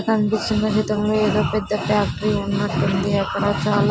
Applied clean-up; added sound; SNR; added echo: none; none; none; none.